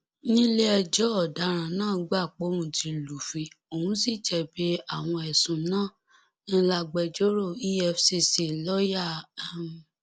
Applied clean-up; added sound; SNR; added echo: none; none; none; none.